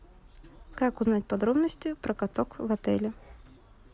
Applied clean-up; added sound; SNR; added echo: none; none; none; none.